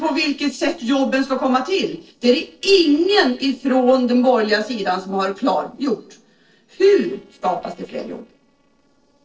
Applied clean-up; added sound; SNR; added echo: neural separator model SepFormer DNS4.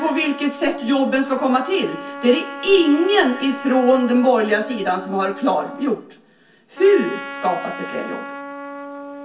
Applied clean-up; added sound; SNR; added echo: none; Trumpet; 13 dB; reverberation time 0.3 s.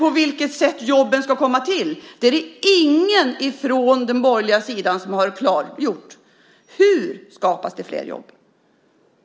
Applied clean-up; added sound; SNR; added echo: none; none; none; none.